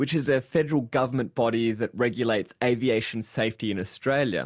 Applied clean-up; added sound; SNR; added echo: none; none; none; none.